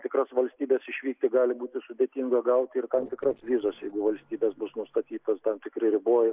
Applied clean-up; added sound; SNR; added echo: neural separator model SepFormer DNS4.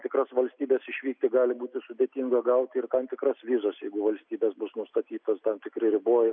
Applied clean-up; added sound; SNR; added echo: none; none; none; none.